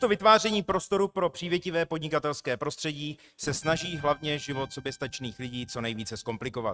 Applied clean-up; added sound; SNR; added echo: neural mask model RNNoise.